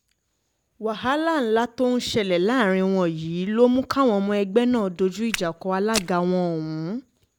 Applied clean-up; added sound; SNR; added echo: none; Walk, footsteps; 11 dB; none.